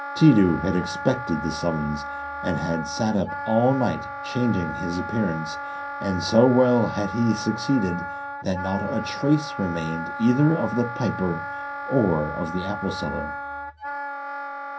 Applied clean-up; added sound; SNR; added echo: none; Wind instrument, woodwind instrument; 8 dB; reverberation time 0.3 s.